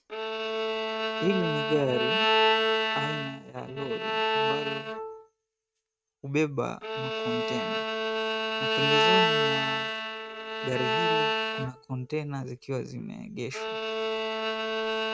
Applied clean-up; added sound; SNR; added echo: neural mask model RNNoise.